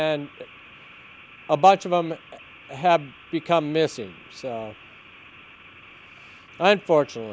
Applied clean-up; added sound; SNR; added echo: none; none; none; none.